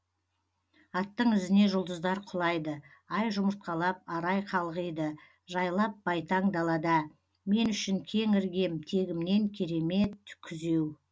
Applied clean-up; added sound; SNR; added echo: none; none; none; none.